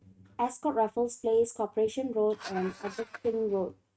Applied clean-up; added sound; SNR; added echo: neural mask model RNNoise.